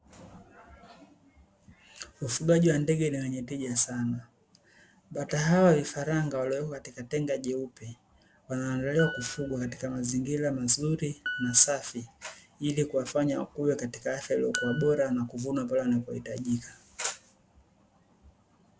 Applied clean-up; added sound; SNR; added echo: none; Piano; 11 dB; none.